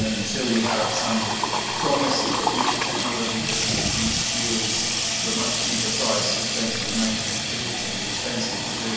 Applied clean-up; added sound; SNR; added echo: none; Sink (filling or washing) / Water tap, faucet; -3 dB; reverberation time 1.2 s.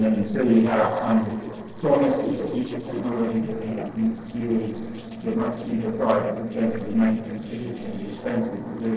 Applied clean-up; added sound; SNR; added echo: neural separator model SepFormer DNS4.